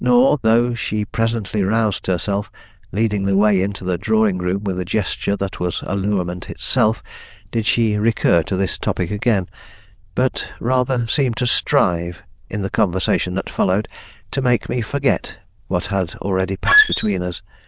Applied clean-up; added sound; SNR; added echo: neural diffusion model UNIVERSE++.